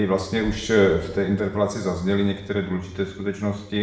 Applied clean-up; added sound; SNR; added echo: none; none; none; reverberation time 0.8 s.